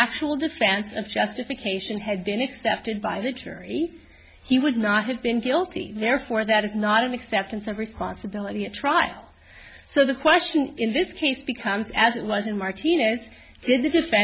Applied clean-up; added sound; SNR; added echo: none; none; none; none.